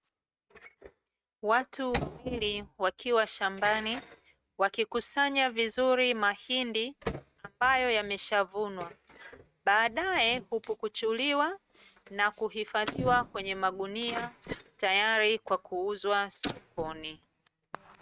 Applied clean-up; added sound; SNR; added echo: neural mask model RNNoise.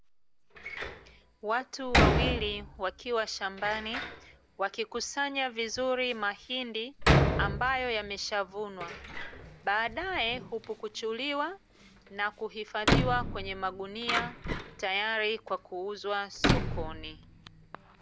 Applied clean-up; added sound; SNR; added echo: none; Door; -1 dB; none.